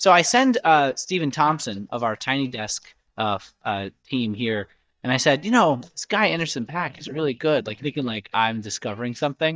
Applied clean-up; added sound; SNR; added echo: neural mask model DeepFilterNet 3.